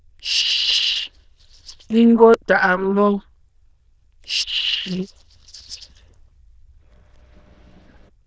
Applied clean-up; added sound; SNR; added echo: neural diffusion model UNIVERSE++.